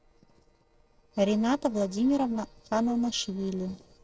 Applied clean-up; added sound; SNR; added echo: neural separator model SepFormer DNS4.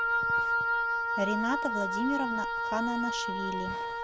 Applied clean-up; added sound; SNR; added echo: none; Wind instrument, woodwind instrument; -4 dB; none.